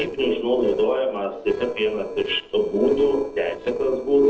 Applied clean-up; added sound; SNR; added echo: neural separator model SepFormer DNS4.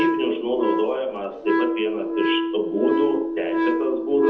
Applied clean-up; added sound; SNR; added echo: none; Wind instrument, woodwind instrument; 0 dB; reverberation time 0.8 s.